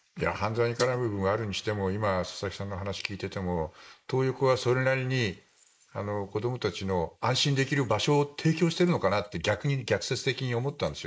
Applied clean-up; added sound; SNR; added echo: neural mask model Resemble Enhance denoiser.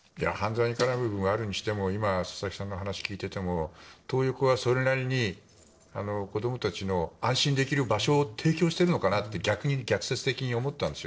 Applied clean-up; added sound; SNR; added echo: neural separator model SepFormer DNS4.